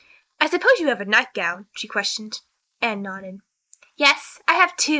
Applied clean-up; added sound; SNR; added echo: neural mask model Resemble Enhance denoiser.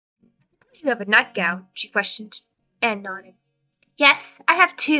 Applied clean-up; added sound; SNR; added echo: neural mask model DeepFilterNet 3.